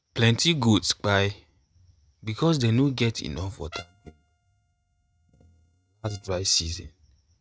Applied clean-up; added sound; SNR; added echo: neural mask model RNNoise.